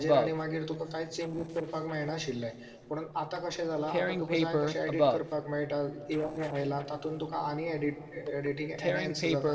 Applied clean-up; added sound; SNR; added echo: neural separator model SepFormer DNS4.